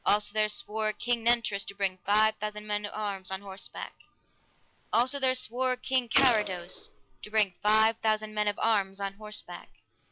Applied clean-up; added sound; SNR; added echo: none; Gunshot, gunfire; 4 dB; none.